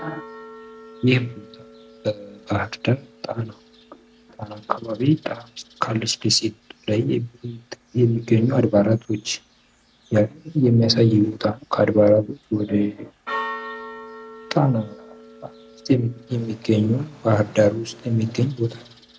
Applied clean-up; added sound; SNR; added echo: none; Church bell; 19 dB; none.